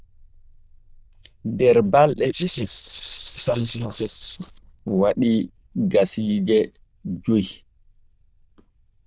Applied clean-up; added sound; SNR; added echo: neural diffusion model UNIVERSE++.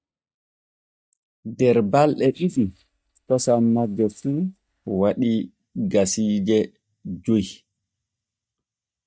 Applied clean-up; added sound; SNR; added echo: neural mask model DeepFilterNet 3.